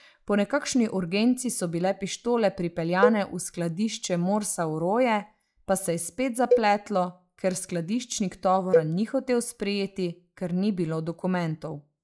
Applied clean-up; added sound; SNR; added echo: classical method log-MMSE.